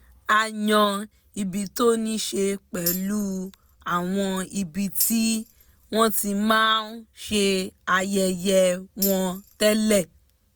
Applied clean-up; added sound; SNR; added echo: none; Tambourine; 10 dB; none.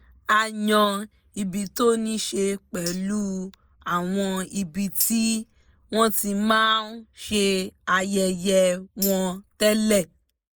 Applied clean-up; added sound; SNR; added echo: neural mask model Resemble Enhance denoiser.